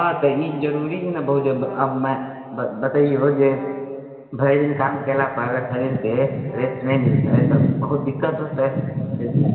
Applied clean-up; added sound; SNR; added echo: none; Brass instrument; 18 dB; reverberation time 2.6 s.